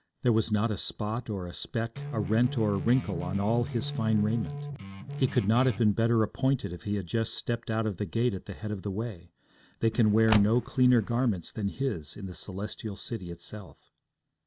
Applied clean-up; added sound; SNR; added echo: none; Car + Guitar; 8 dB; none.